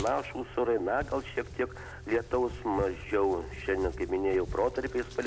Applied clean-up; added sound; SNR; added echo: none; Tearing; 12 dB; none.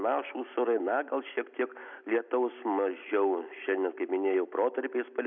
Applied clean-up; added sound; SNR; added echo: none; none; none; none.